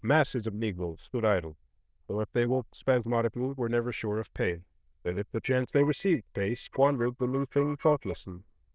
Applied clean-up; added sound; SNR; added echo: neural diffusion model UNIVERSE++.